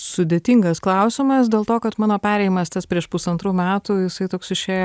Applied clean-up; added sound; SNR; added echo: none; none; none; none.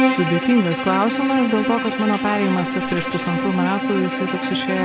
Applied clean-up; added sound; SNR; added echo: none; Bowed string instrument; 2 dB; none.